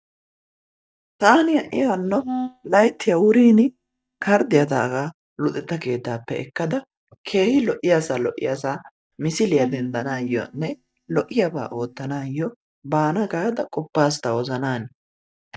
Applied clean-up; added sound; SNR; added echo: neural mask model DeepFilterNet 3.